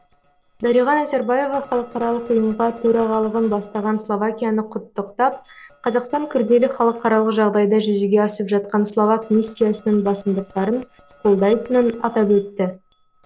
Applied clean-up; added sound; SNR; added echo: neural separator model SepFormer DNS4.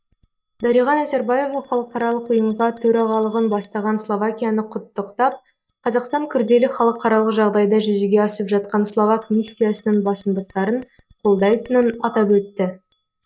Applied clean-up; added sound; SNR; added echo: neural mask model DeepFilterNet 3.